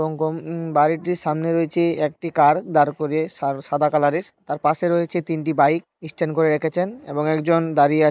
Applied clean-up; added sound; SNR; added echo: neural mask model Resemble Enhance denoiser.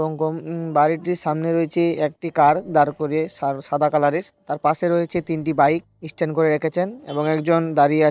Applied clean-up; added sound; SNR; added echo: neural separator model SepFormer DNS4.